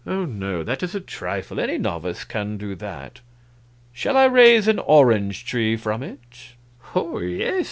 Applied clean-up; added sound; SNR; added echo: none; none; none; none.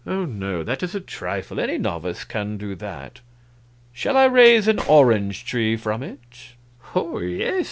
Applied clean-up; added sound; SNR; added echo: none; Gunshot, gunfire; 19 dB; none.